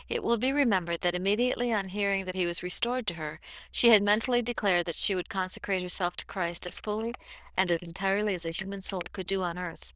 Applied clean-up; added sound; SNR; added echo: neural diffusion model UNIVERSE++.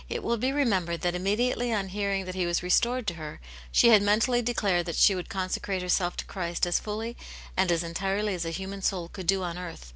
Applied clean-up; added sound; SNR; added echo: none; none; none; none.